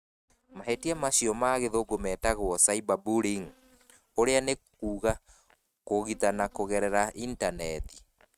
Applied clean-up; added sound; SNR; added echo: neural mask model RNNoise.